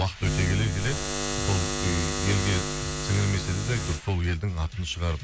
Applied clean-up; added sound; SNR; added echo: none; Buzz; 2 dB; none.